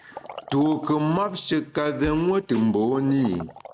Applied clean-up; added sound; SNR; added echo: none; Drum kit + Liquid; 18 dB; none.